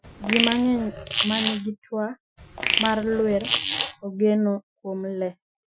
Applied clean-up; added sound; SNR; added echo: classical method Wiener filter.